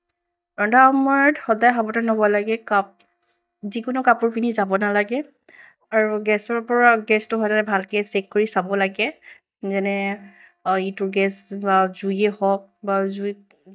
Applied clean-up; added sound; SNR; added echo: neural mask model DeepFilterNet 3.